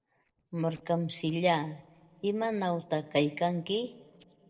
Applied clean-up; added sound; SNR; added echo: neural separator model SepFormer DNS4.